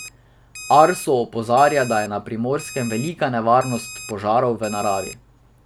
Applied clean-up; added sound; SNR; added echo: none; Alarm; 18 dB; none.